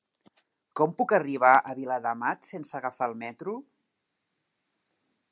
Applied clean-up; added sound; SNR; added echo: none; none; none; none.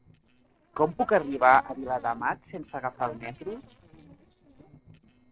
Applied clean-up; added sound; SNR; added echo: neural separator model SepFormer DNS4.